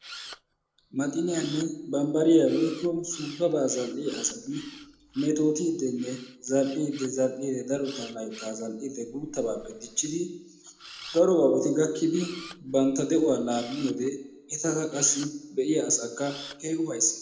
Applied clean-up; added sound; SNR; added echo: none; Camera; 20 dB; reverberation time 0.7 s.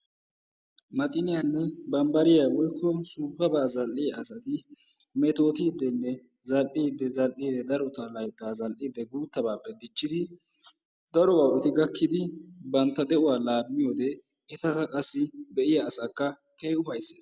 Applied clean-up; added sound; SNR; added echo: none; none; none; none.